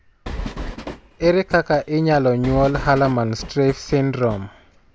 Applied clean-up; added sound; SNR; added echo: none; Train; 12 dB; none.